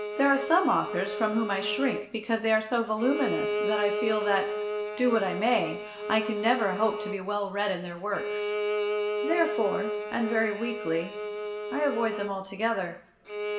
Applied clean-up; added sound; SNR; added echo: none; Bowed string instrument; 4 dB; reverberation time 0.7 s.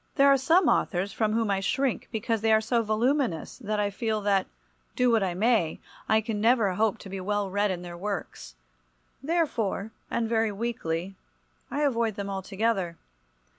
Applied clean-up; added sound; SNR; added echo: none; none; none; none.